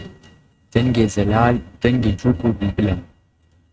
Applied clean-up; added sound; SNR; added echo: neural mask model RNNoise.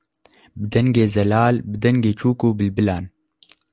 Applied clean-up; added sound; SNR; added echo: none; none; none; none.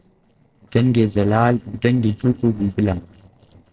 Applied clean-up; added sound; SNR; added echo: neural separator model SepFormer DNS4.